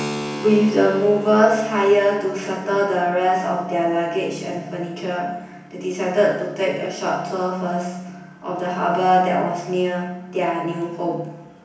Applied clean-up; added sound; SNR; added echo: none; Keyboard (musical); 16 dB; reverberation time 0.9 s.